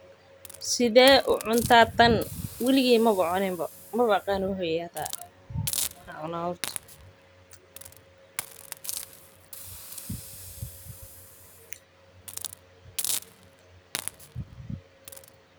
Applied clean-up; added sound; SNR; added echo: none; Hiss; 13 dB; none.